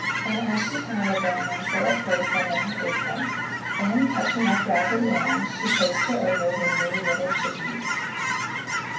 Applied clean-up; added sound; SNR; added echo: none; Chirp, tweet / Fowl; 0 dB; reverberation time 0.6 s.